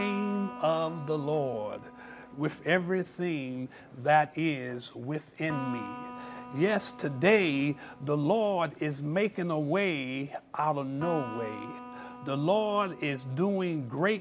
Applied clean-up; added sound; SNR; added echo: none; Electric guitar; 16 dB; none.